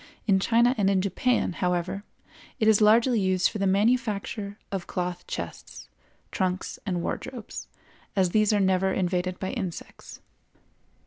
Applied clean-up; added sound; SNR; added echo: none; none; none; none.